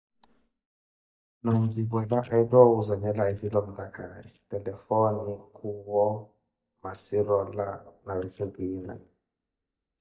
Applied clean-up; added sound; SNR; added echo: neural mask model DeepFilterNet 3.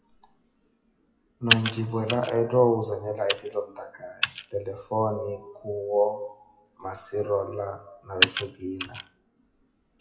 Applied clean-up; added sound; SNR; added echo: classical method WPE with log-MMSE.